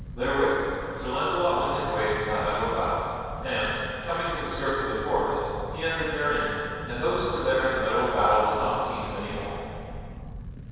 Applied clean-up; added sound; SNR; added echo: none; Fire; 11 dB; reverberation time 2.2 s.